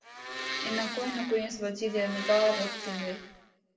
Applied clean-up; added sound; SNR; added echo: none; Domestic sounds, home sounds; 7 dB; reverberation time 0.7 s.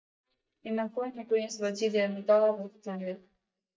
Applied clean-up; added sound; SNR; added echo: neural mask model DeepFilterNet 3.